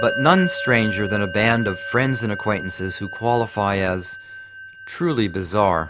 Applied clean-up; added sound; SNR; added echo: none; Musical instrument; 10 dB; none.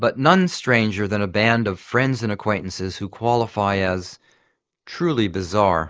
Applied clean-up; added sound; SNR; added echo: neural mask model Resemble Enhance denoiser.